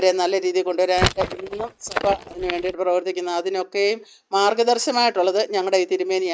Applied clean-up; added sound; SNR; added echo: neural mask model RNNoise.